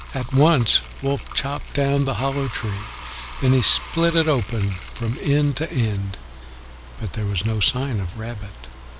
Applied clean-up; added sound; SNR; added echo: none; Bathtub (filling or washing); 16 dB; none.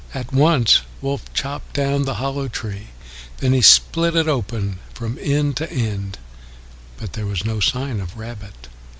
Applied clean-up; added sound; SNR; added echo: none; none; none; none.